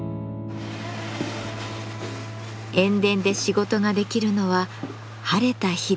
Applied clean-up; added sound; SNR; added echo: none; Electric guitar / Strum; 11 dB; none.